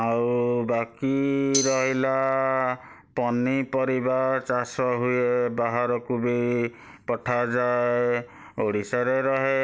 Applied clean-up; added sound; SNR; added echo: none; Tambourine; 5 dB; none.